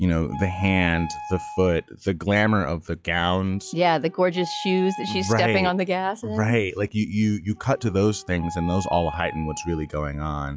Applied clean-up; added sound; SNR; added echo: classical method log-MMSE.